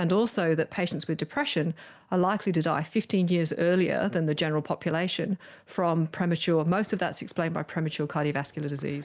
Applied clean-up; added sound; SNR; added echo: none; none; none; none.